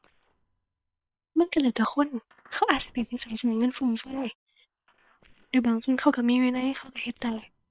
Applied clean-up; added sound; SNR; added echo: neural separator model SepFormer WHAM!.